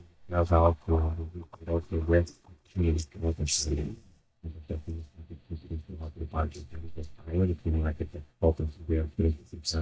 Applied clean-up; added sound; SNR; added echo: neural mask model DeepFilterNet 3.